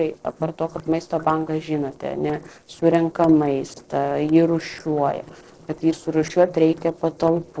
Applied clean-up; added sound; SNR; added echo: neural separator model SepFormer DNS4.